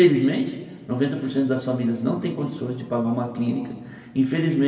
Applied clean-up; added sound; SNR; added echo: none; none; none; reverberation time 2.0 s.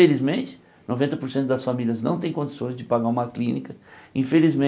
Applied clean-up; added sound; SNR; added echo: none; none; none; none.